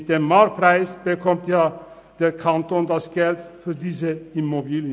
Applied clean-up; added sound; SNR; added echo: none; none; none; none.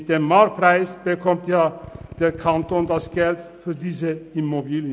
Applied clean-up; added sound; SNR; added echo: none; Drill; 17 dB; none.